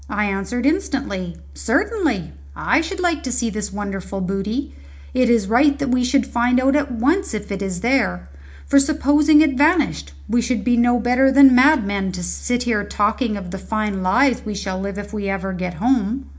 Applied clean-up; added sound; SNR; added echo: none; none; none; reverberation time 0.4 s.